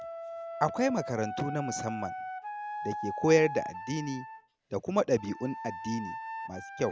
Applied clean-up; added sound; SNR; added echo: none; Wind instrument, woodwind instrument; 8 dB; none.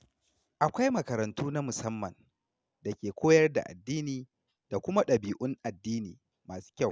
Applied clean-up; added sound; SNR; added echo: none; none; none; none.